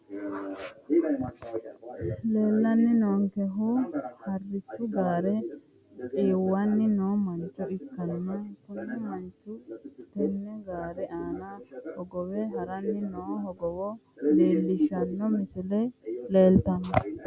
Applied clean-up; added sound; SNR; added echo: none; none; none; none.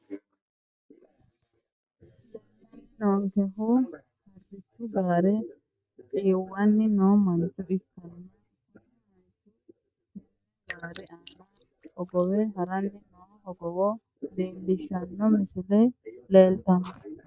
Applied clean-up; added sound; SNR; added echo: neural mask model DeepFilterNet 3.